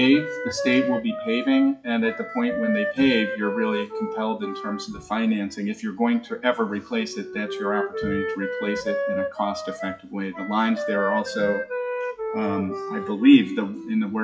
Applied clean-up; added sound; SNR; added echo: classical method WPE with log-MMSE.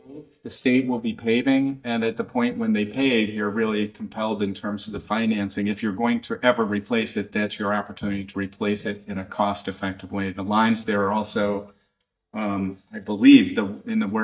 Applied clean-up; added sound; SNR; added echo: neural mask model DeepFilterNet 3.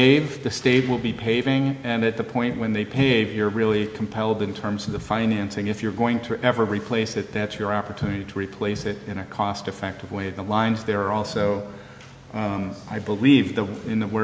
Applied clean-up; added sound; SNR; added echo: none; none; none; none.